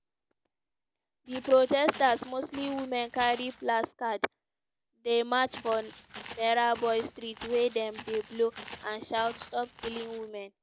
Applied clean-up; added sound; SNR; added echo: none; Walk, footsteps; 15 dB; none.